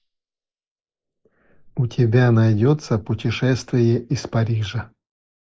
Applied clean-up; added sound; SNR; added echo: neural mask model Resemble Enhance denoiser.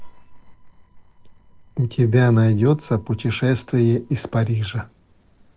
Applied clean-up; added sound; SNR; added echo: neural separator model SepFormer DNS4.